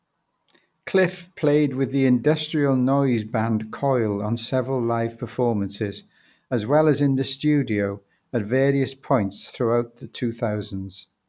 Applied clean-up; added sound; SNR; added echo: none; none; none; none.